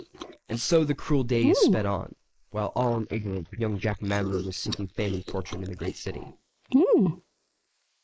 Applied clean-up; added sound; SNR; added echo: neural mask model Resemble Enhance denoiser.